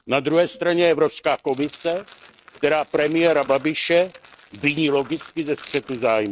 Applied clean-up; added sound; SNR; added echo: neural mask model RNNoise.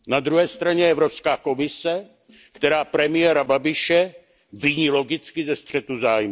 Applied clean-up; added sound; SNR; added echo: none; none; none; none.